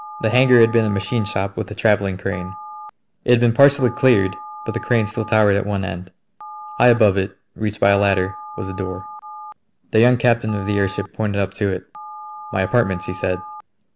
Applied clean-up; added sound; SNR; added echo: none; Telephone; 16 dB; none.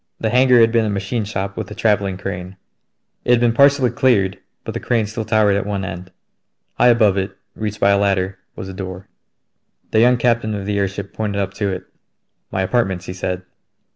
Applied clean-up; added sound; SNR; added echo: none; none; none; none.